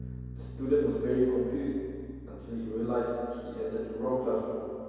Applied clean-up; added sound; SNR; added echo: none; Bass guitar; 13 dB; reverberation time 2.2 s.